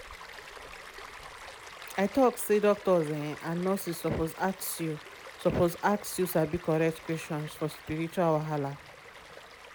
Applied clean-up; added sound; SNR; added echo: none; Stream; 16 dB; none.